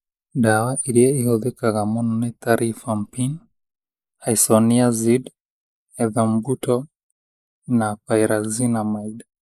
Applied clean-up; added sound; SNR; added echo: neural mask model Resemble Enhance denoiser.